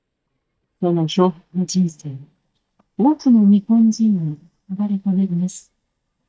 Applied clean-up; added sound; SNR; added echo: neural mask model DeepFilterNet 3.